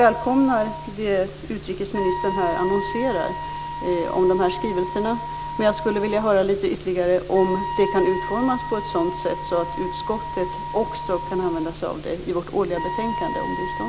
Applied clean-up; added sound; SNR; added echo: none; Wind instrument, woodwind instrument; 8 dB; none.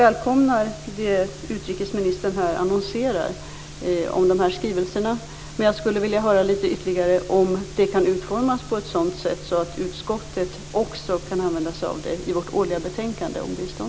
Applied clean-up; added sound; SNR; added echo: none; none; none; none.